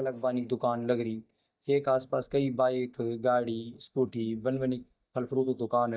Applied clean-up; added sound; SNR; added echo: neural mask model DeepFilterNet 3.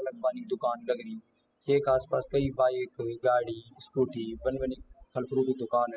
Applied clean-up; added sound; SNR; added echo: classical method spectral subtraction.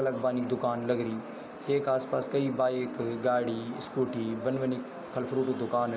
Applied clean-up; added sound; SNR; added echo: none; none; none; none.